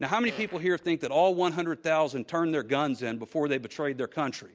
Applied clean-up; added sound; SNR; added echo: none; Fart; 19 dB; none.